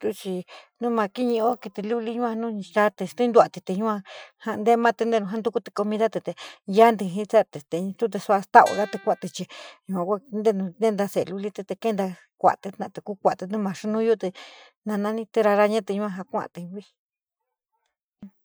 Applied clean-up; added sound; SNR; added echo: classical method Wiener filter.